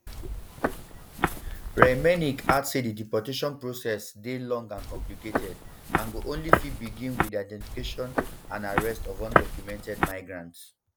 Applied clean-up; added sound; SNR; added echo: none; Walk, footsteps; -3 dB; none.